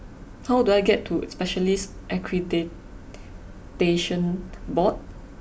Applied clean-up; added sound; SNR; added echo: none; none; none; none.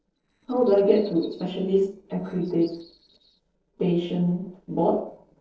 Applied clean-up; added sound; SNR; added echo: neural separator model SepFormer DNS4.